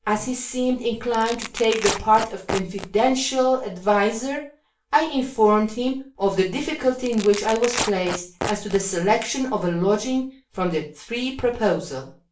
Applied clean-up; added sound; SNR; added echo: none; Tearing; 10 dB; reverberation time 0.3 s.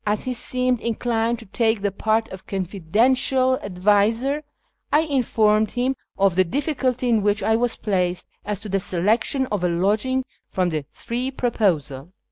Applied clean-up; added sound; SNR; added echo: none; none; none; none.